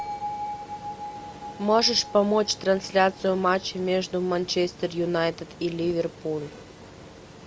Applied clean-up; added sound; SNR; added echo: none; Bell; 15 dB; none.